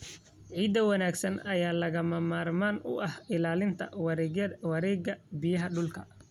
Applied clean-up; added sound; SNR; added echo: none; none; none; none.